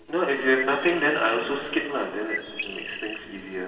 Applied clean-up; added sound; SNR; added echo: none; Bird; 11 dB; reverberation time 2.4 s.